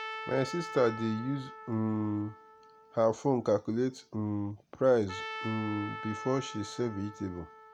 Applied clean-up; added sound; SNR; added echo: none; Trumpet; 12 dB; none.